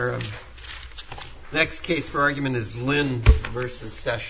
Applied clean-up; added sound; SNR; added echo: none; none; none; none.